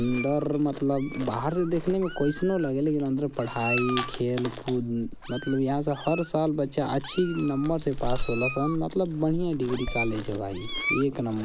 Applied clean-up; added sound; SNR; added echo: none; Meow + Chewing, mastication; 6 dB; none.